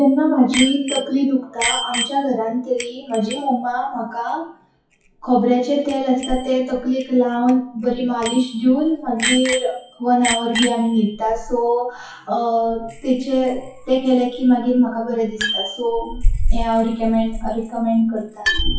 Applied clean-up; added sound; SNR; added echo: classical method WPE with log-MMSE.